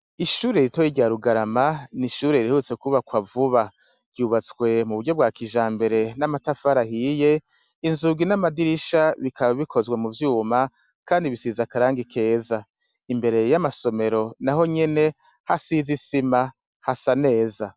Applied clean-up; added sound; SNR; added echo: none; none; none; none.